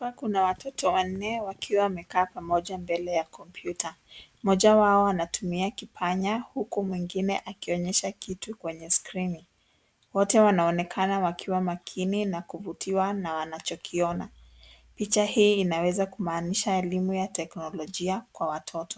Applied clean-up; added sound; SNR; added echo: none; none; none; none.